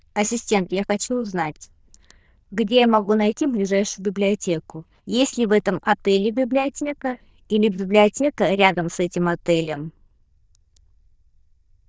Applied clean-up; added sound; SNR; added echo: neural diffusion model UNIVERSE++.